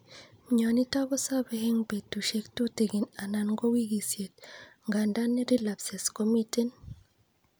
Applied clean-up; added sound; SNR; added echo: none; none; none; none.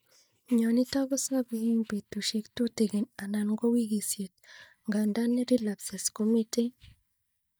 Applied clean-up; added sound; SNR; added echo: neural mask model DeepFilterNet 3.